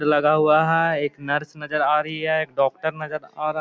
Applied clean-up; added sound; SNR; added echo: none; none; none; none.